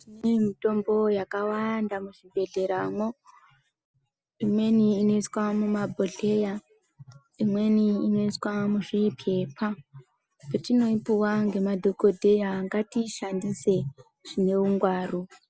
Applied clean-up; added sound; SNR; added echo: none; none; none; none.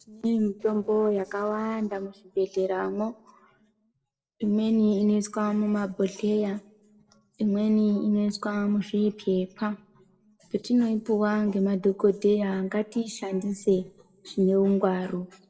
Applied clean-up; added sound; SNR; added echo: neural separator model SepFormer DNS4.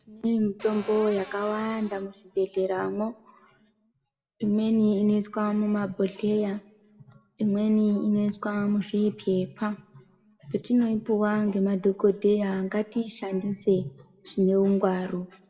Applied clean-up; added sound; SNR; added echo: none; Cupboard open or close; 17 dB; reverberation time 0.6 s.